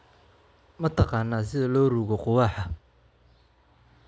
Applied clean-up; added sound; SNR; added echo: none; none; none; none.